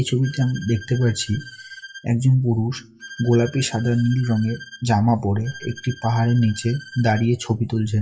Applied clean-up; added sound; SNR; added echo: classical method WPE with log-MMSE.